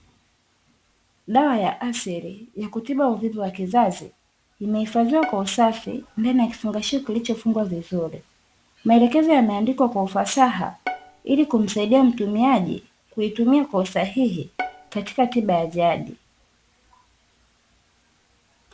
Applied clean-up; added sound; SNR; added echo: none; Bowed string instrument; 15 dB; none.